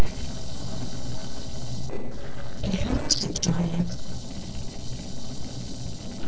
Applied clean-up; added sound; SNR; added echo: neural separator model SepFormer DNS4.